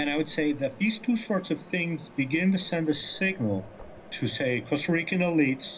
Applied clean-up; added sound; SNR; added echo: none; Mechanisms; 19 dB; reverberation time 0.4 s.